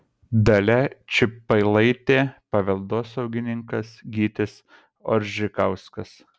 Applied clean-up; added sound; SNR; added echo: none; none; none; none.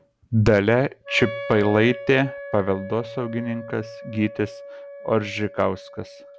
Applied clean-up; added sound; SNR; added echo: none; Wind instrument, woodwind instrument; 14 dB; none.